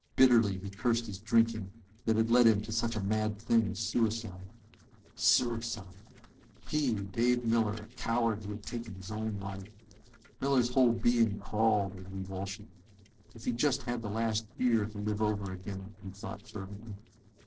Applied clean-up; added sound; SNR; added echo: neural separator model SepFormer DNS4.